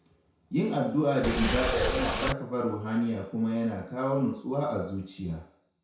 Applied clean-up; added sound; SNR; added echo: none; Boat, Water vehicle; 0 dB; reverberation time 0.6 s.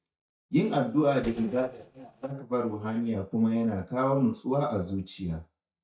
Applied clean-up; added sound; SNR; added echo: neural mask model DeepFilterNet 3.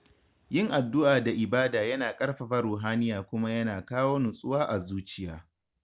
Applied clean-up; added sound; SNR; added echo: none; none; none; none.